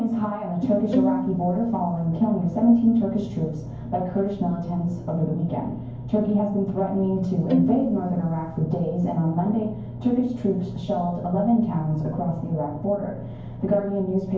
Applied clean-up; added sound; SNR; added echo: none; Bowed string instrument; 3 dB; reverberation time 0.9 s.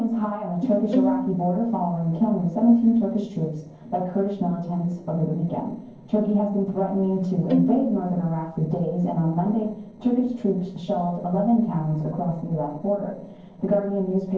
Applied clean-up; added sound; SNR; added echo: neural separator model SepFormer DNS4.